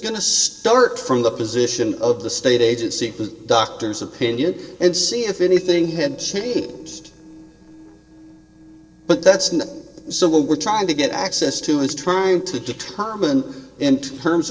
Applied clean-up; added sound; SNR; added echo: neural separator model SepFormer DNS4.